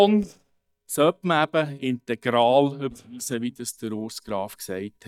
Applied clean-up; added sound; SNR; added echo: neural mask model DeepFilterNet 3.